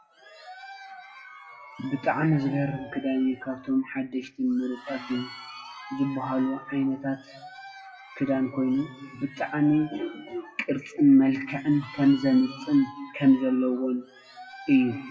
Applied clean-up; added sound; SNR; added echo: classical method WPE with log-MMSE.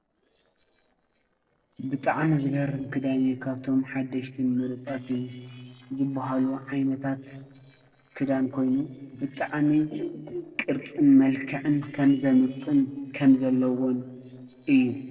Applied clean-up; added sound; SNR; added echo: neural separator model SepFormer DNS4.